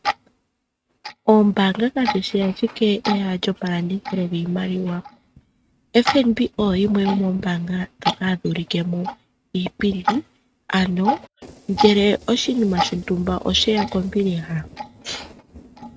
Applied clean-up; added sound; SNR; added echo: neural mask model RNNoise.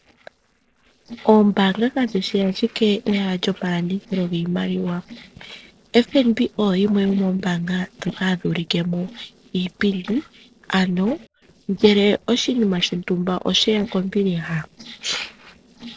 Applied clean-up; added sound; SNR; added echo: neural separator model SepFormer DNS4.